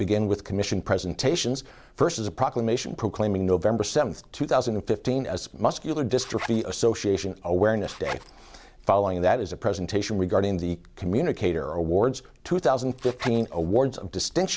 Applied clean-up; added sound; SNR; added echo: none; Zipper (clothing); 16 dB; none.